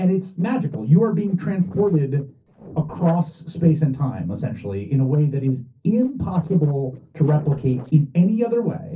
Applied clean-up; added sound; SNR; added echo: neural separator model SepFormer DNS4.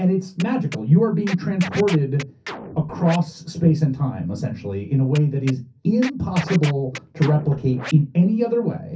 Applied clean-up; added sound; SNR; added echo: none; Scratching (performance technique); 17 dB; reverberation time 0.3 s.